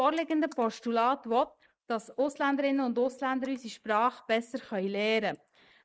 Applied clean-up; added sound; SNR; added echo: neural mask model Resemble Enhance denoiser.